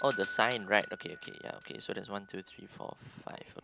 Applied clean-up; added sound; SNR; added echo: none; Doorbell; -3 dB; none.